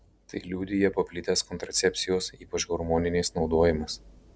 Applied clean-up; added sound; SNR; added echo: none; none; none; none.